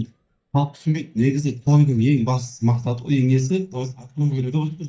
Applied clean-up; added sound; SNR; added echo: neural mask model DeepFilterNet 3.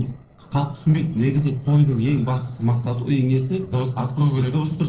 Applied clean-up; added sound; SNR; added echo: neural separator model SepFormer DNS4.